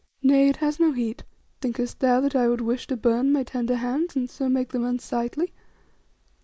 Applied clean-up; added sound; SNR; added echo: neural mask model Resemble Enhance denoiser.